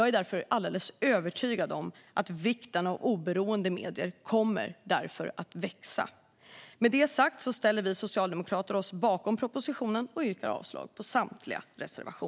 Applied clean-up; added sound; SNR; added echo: none; none; none; none.